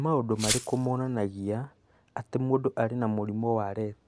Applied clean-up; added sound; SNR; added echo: none; Glass; 4 dB; none.